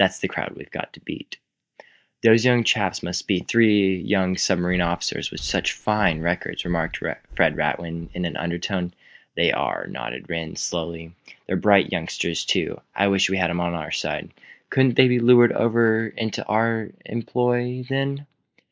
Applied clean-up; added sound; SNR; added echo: neural mask model DeepFilterNet 3.